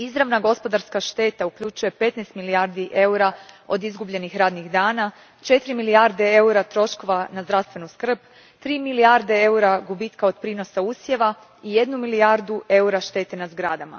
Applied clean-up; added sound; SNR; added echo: none; none; none; none.